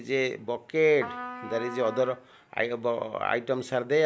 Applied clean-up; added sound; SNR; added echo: none; Trumpet; 13 dB; none.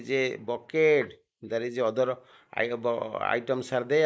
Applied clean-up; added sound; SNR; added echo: neural mask model Resemble Enhance denoiser.